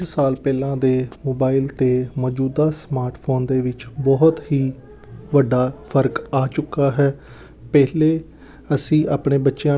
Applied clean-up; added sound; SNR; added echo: none; none; none; none.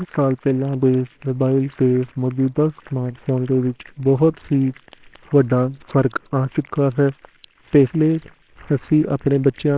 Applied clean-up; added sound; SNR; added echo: neural separator model SepFormer WHAMR!.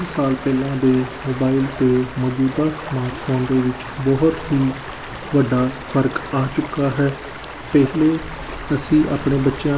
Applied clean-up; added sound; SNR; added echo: none; Stream; 13 dB; reverberation time 1.4 s.